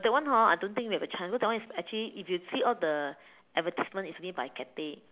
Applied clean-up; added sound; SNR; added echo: none; none; none; none.